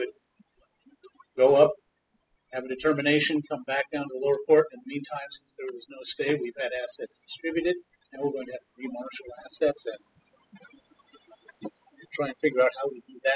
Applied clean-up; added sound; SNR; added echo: classical method spectral subtraction.